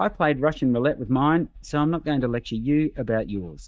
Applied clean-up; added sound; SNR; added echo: neural mask model DeepFilterNet 3.